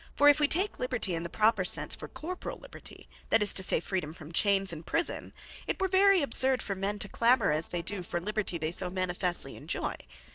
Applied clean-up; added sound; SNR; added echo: neural separator model SepFormer DNS4.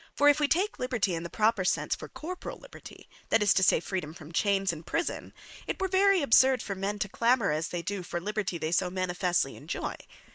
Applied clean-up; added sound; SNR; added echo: neural mask model Resemble Enhance denoiser.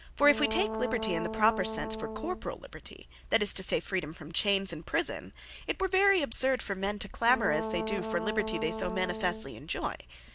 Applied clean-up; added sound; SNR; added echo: none; Brass instrument; 6 dB; none.